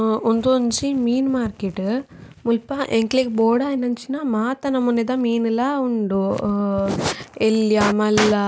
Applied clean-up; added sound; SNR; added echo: none; none; none; none.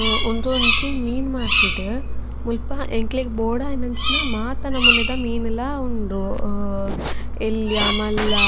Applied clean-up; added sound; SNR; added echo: none; Engine + Bird vocalization, bird call, bird song; -4 dB; none.